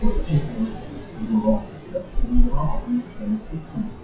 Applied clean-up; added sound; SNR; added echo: classical method WPE with log-MMSE.